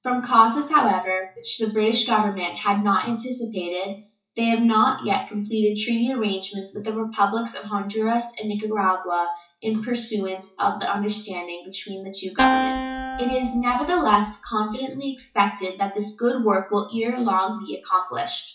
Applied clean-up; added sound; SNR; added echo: classical method WPE with log-MMSE.